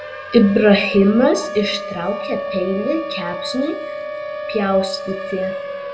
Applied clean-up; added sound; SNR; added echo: none; Siren; 8 dB; reverberation time 0.7 s.